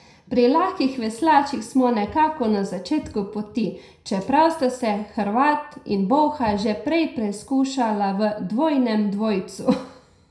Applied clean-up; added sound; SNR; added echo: none; none; none; reverberation time 0.4 s.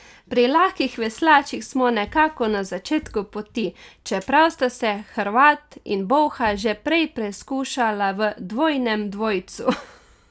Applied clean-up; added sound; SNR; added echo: none; none; none; none.